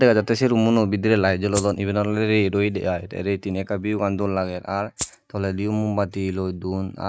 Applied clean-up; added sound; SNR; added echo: neural mask model RNNoise.